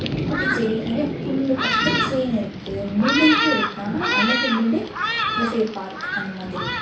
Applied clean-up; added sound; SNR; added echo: none; Thunderstorm; 0 dB; reverberation time 0.3 s.